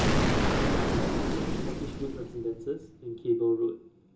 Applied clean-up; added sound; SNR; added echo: none; Explosion; -5 dB; reverberation time 0.2 s.